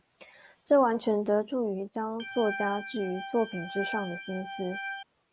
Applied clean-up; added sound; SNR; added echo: none; Organ; 8 dB; none.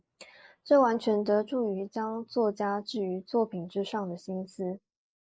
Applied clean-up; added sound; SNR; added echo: neural mask model Resemble Enhance denoiser.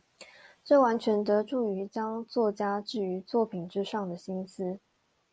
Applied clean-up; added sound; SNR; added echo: none; none; none; none.